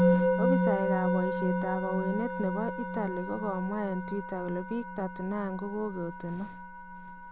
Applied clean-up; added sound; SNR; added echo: none; Musical instrument; -3 dB; none.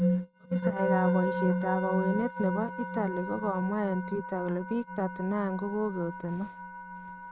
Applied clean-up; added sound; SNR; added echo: neural mask model RNNoise.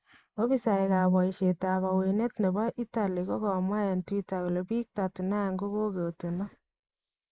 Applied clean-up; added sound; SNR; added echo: neural mask model Resemble Enhance denoiser.